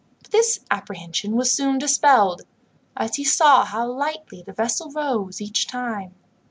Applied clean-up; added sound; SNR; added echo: none; none; none; none.